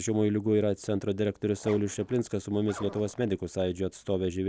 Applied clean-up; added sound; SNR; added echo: none; Zipper (clothing); 18 dB; none.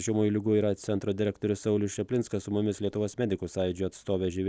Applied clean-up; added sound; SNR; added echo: none; none; none; none.